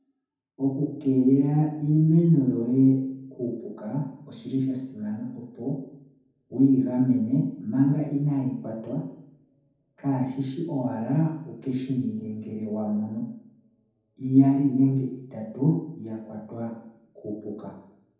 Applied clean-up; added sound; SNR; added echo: none; none; none; reverberation time 0.9 s.